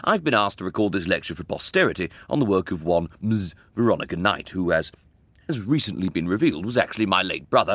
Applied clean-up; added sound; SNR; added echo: none; none; none; none.